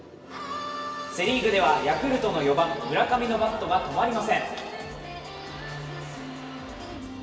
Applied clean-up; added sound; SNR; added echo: none; none; none; reverberation time 2.3 s.